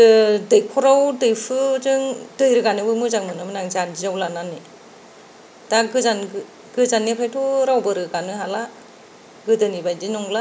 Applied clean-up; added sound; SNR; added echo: none; none; none; none.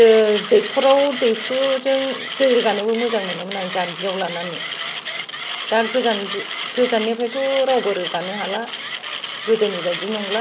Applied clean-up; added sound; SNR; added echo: none; Mechanisms; 8 dB; none.